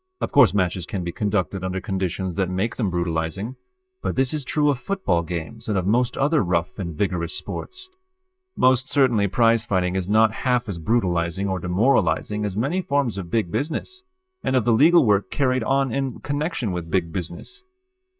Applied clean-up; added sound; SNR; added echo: neural mask model DeepFilterNet 3.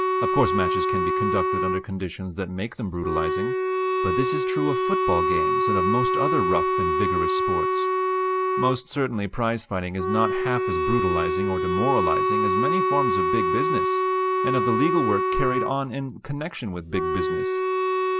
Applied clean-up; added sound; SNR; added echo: none; Wind instrument, woodwind instrument; -4 dB; none.